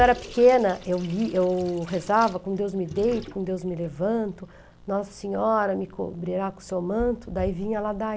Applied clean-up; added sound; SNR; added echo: none; Sink (filling or washing) / Water tap, faucet; 17 dB; none.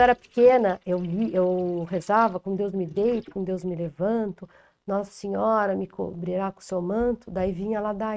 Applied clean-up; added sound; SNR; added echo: neural mask model RNNoise.